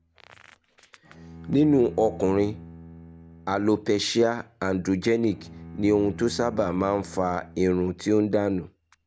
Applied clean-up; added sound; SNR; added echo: none; Bowed string instrument; 19 dB; none.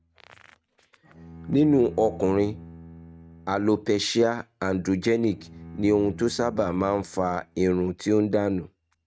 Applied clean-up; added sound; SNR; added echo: neural mask model RNNoise.